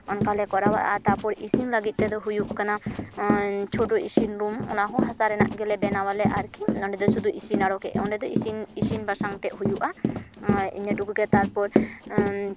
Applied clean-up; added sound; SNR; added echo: none; Run; 1 dB; none.